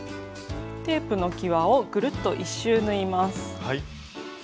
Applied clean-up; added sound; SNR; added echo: none; none; none; none.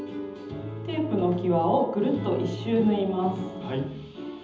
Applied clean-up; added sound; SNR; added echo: none; Wind instrument, woodwind instrument; 20 dB; reverberation time 0.8 s.